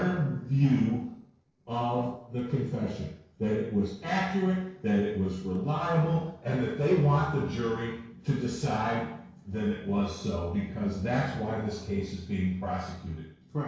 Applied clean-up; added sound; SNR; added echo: neural separator model SepFormer DNS4.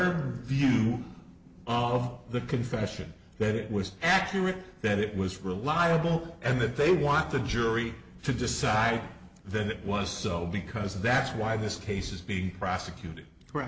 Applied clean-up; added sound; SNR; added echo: none; none; none; none.